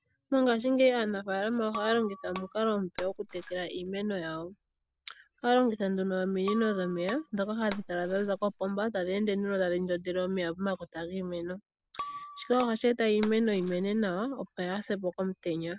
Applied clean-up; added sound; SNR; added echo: none; Shatter; 16 dB; none.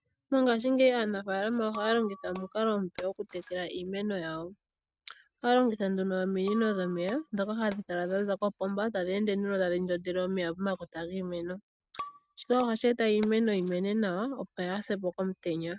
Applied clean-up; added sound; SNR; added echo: neural mask model RNNoise.